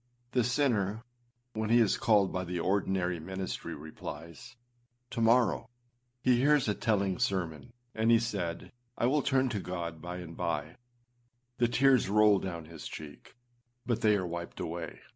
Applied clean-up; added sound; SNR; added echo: none; none; none; none.